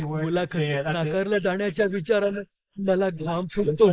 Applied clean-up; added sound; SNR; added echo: neural mask model Resemble Enhance denoiser.